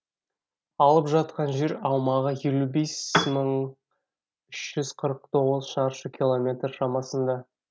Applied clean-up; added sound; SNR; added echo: none; Piano; -2 dB; none.